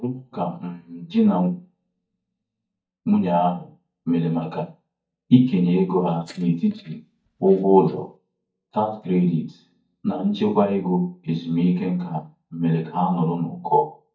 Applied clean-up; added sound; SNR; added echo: neural mask model DeepFilterNet 3.